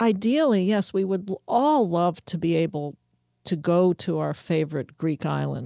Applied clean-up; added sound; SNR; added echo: none; none; none; none.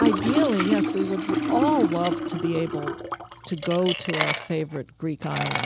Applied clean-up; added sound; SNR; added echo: none; Liquid; 0 dB; none.